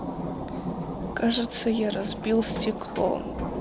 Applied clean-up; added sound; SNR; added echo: none; Thunder; 4 dB; none.